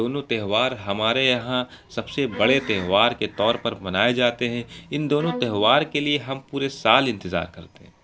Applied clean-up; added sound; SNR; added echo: none; Bowed string instrument; 16 dB; none.